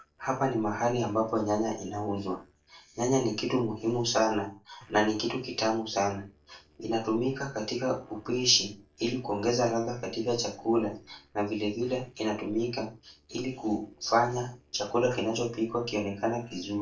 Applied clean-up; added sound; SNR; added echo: neural separator model SepFormer DNS4.